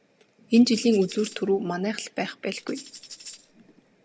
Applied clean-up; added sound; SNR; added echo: none; Tambourine; 20 dB; none.